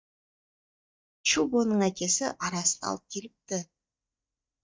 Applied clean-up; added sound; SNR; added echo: neural mask model DeepFilterNet 3.